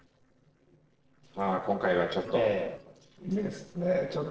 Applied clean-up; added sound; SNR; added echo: neural separator model SepFormer DNS4.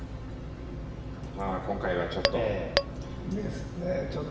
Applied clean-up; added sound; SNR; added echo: none; Tap / Glass; -3 dB; reverberation time 1.1 s.